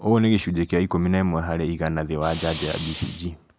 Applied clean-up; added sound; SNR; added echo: none; Fire; 13 dB; none.